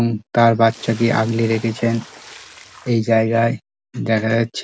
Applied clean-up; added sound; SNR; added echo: none; Splash, splatter; 20 dB; none.